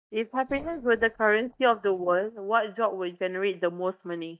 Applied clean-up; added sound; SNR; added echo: neural mask model DeepFilterNet 3.